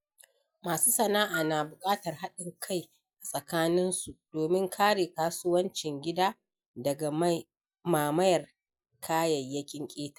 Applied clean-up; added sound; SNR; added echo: classical method log-MMSE.